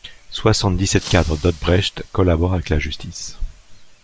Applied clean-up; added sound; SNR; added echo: none; Shatter; 19 dB; none.